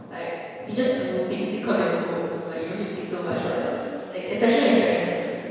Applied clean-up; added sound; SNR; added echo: none; none; none; reverberation time 1.9 s.